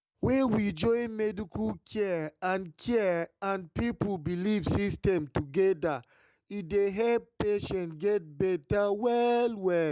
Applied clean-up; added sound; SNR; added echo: none; none; none; none.